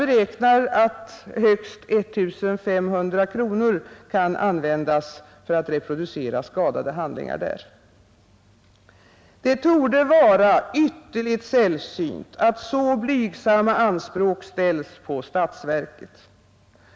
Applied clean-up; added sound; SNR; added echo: none; none; none; none.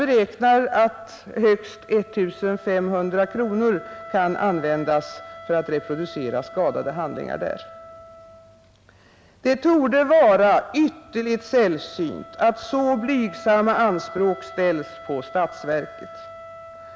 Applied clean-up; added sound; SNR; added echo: none; Wind instrument, woodwind instrument; 19 dB; none.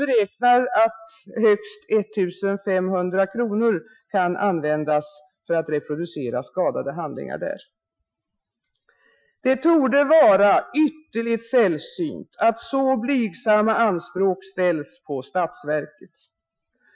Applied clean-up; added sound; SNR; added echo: classical method Wiener filter.